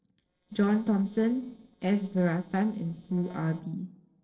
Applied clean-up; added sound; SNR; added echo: neural separator model SepFormer DNS4.